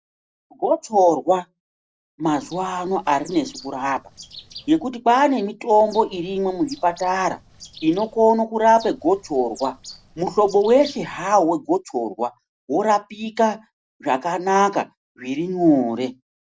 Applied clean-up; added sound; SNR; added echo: neural separator model SepFormer DNS4.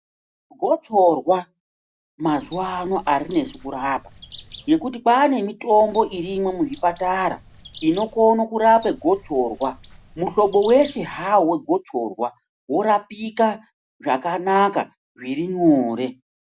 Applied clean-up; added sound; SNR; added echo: none; Bird; 18 dB; none.